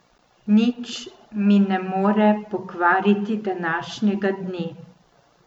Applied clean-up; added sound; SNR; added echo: none; none; none; none.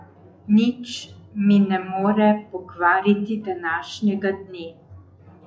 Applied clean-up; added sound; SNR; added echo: classical method log-MMSE.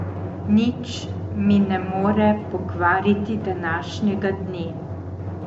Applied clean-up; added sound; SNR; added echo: none; Drum; 7 dB; none.